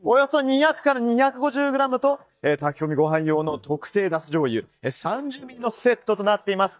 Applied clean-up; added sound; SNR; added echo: neural mask model DeepFilterNet 3.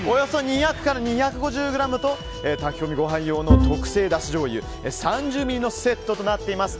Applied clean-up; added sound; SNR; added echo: none; Bowed string instrument; -2 dB; none.